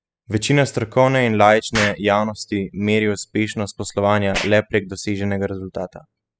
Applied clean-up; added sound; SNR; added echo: classical method spectral subtraction.